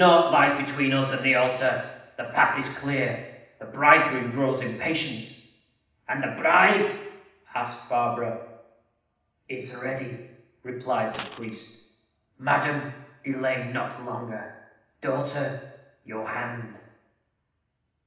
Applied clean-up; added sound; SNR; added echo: none; Coin (dropping); 16 dB; reverberation time 0.9 s.